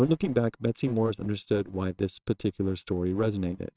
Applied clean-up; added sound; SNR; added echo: neural separator model SepFormer WHAMR!.